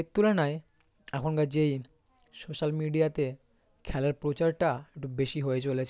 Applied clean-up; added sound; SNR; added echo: none; none; none; none.